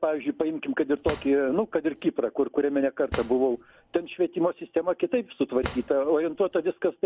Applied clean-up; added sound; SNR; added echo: none; Drawer open or close; 14 dB; none.